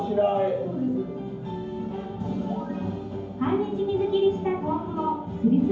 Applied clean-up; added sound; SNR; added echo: none; none; none; reverberation time 0.9 s.